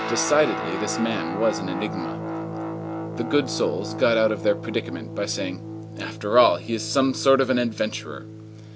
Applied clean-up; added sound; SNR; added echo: none; Guitar; 7 dB; none.